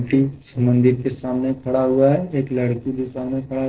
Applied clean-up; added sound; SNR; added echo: neural separator model SepFormer DNS4.